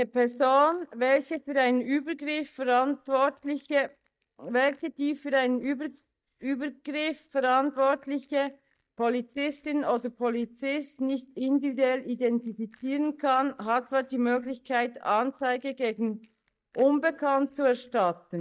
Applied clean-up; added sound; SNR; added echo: neural mask model DeepFilterNet 3.